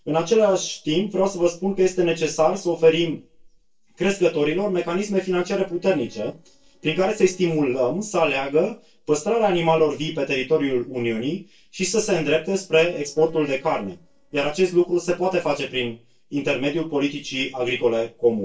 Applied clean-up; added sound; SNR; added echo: neural separator model SepFormer DNS4.